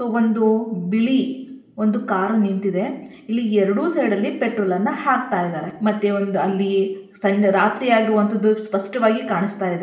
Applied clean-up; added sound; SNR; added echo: none; none; none; reverberation time 0.8 s.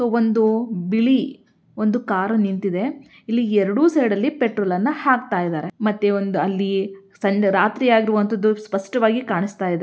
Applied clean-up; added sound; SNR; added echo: none; none; none; none.